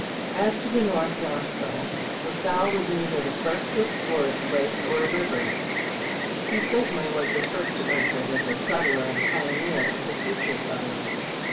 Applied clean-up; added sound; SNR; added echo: none; Insect; -1 dB; reverberation time 0.3 s.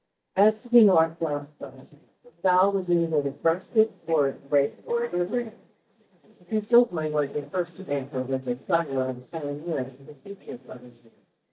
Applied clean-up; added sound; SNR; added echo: neural mask model DeepFilterNet 3.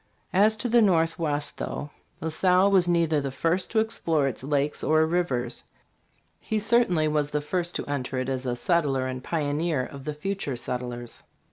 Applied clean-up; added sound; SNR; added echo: none; none; none; none.